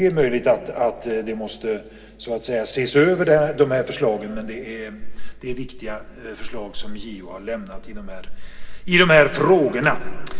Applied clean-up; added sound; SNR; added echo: none; none; none; reverberation time 2.0 s.